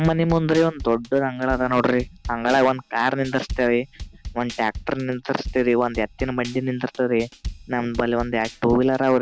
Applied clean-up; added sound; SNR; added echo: none; Drum / Drum kit; 15 dB; none.